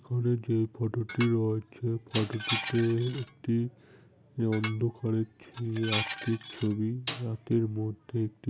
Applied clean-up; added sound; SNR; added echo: none; Snare drum + Dishes, pots, and pans; 10 dB; none.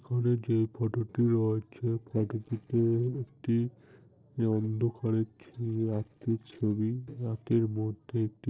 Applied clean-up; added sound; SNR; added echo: neural separator model SepFormer DNS4.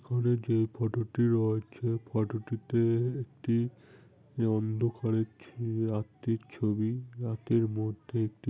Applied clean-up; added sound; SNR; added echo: none; none; none; none.